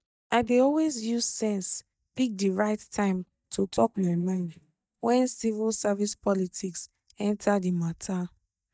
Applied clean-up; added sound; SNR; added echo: neural mask model DeepFilterNet 3.